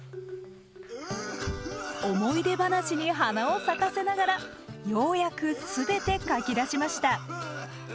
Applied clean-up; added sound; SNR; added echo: none; Cough; 10 dB; none.